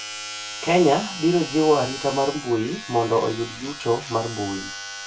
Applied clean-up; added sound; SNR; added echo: none; Domestic sounds, home sounds; 11 dB; reverberation time 0.2 s.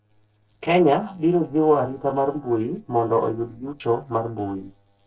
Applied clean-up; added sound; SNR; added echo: neural separator model SepFormer DNS4.